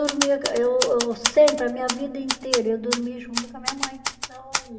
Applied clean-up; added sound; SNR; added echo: none; Typewriter; 6 dB; reverberation time 2.7 s.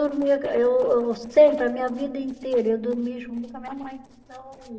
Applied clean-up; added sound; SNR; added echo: neural separator model SepFormer DNS4.